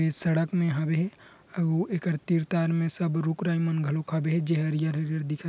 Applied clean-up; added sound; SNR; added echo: none; none; none; none.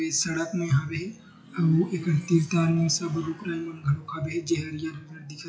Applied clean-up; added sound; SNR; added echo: classical method WPE with log-MMSE.